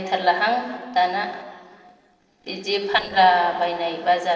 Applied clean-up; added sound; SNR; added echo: neural separator model SepFormer DNS4.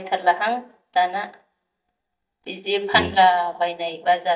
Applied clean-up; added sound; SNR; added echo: neural mask model DeepFilterNet 3.